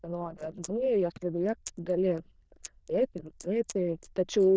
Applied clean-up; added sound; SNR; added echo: neural diffusion model UNIVERSE++.